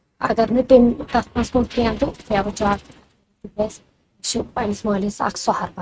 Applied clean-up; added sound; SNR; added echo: neural mask model RNNoise.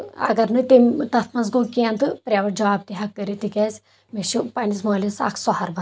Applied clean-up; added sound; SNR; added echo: none; none; none; none.